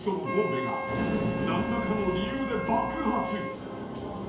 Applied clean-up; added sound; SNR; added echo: none; Wind instrument, woodwind instrument; 7 dB; reverberation time 2.2 s.